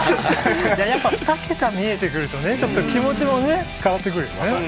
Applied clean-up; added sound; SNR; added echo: none; none; none; none.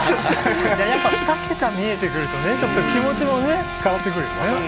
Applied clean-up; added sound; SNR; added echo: none; Trumpet; 7 dB; none.